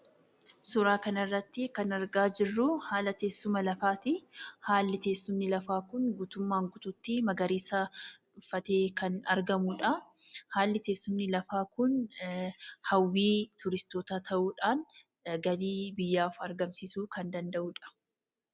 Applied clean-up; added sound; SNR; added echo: none; none; none; none.